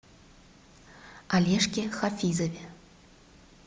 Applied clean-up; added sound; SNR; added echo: none; none; none; none.